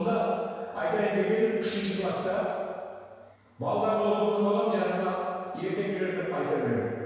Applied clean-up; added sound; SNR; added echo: none; none; none; reverberation time 1.9 s.